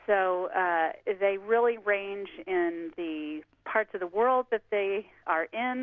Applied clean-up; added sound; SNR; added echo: none; none; none; none.